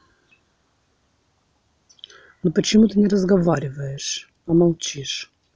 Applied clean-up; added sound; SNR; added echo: none; none; none; none.